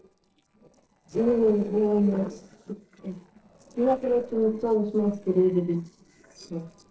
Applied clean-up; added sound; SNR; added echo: neural separator model SepFormer DNS4.